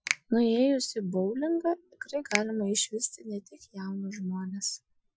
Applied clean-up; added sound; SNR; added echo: classical method Wiener filter.